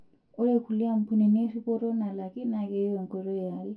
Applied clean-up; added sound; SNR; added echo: none; none; none; reverberation time 0.2 s.